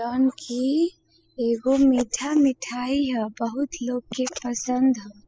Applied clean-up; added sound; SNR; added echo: classical method spectral subtraction.